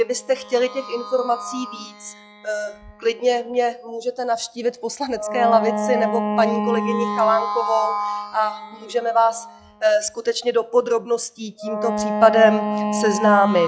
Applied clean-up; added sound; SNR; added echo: classical method log-MMSE.